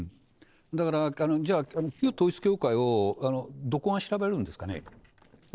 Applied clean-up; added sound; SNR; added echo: neural separator model SepFormer DNS4.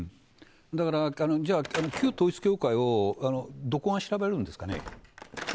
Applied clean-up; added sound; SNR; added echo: none; Slam / Wood; 14 dB; none.